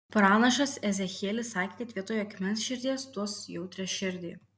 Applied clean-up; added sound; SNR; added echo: none; none; none; none.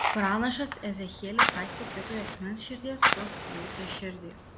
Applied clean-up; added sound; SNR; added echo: none; Fire; -3 dB; none.